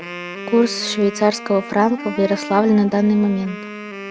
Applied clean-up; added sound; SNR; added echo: none; Wind instrument, woodwind instrument; 12 dB; none.